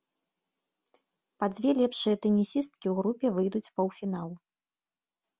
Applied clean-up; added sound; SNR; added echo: none; none; none; none.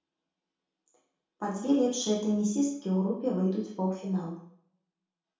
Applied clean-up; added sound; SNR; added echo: none; none; none; reverberation time 0.5 s.